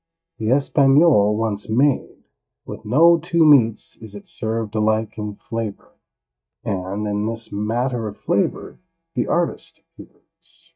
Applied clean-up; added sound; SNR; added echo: neural mask model DeepFilterNet 3.